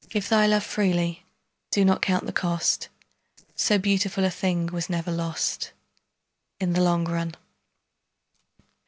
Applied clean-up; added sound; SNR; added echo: neural separator model SepFormer DNS4.